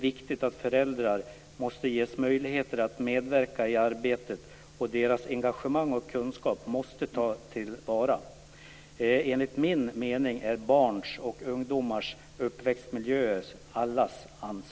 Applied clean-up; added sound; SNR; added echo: none; none; none; none.